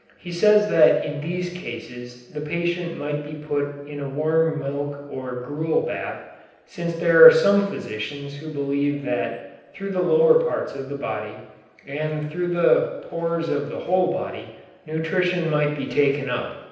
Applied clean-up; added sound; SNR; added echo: none; none; none; reverberation time 0.9 s.